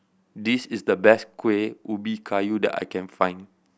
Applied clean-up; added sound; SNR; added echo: none; none; none; none.